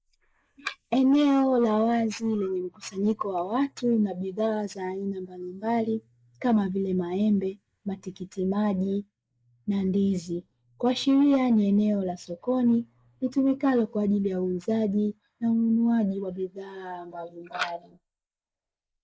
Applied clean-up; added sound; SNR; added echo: neural mask model Resemble Enhance denoiser.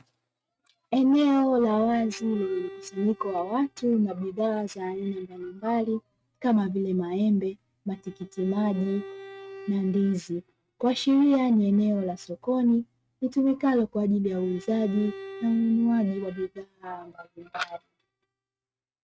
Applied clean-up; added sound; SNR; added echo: neural mask model RNNoise.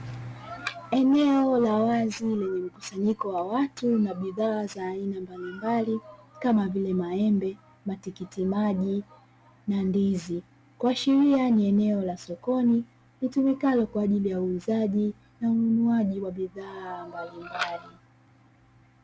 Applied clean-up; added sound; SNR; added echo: none; none; none; none.